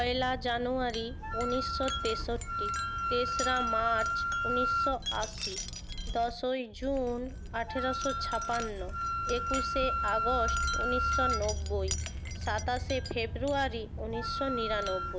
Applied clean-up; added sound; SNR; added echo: none; Wind chime + Wind instrument, woodwind instrument; -1 dB; none.